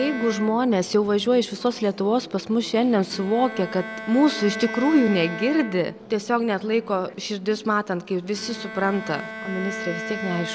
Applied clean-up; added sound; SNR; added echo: none; Bowed string instrument; 13 dB; none.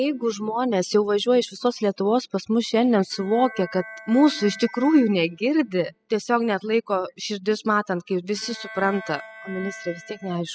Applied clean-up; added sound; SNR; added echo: classical method spectral subtraction.